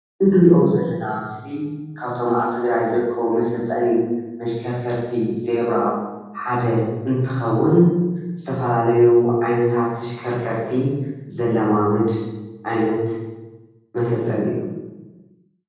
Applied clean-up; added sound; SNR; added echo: none; none; none; reverberation time 1.3 s.